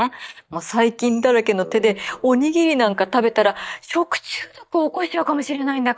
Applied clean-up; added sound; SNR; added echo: neural mask model DeepFilterNet 3.